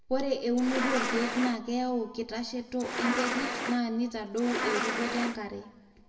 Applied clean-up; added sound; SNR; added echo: none; Insect; 1 dB; reverberation time 1.2 s.